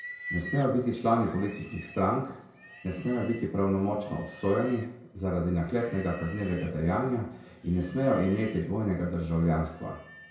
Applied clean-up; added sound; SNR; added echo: none; Livestock, farm animals, working animals; 18 dB; reverberation time 0.6 s.